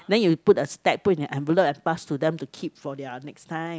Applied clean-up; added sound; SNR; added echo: none; none; none; none.